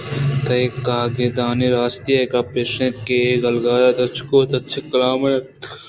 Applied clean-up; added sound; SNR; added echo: none; none; none; none.